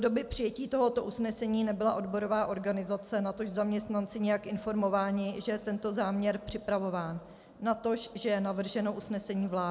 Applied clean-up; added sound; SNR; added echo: none; none; none; none.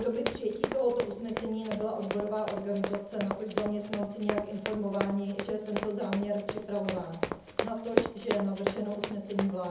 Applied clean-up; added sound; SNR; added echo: none; Run; 4 dB; reverberation time 0.7 s.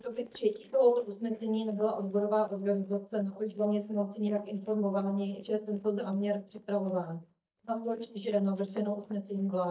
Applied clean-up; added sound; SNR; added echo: neural mask model DeepFilterNet 3.